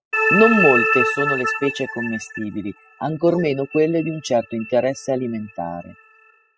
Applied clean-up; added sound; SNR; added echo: classical method spectral subtraction.